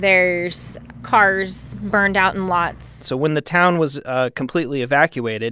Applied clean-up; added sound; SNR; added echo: none; none; none; none.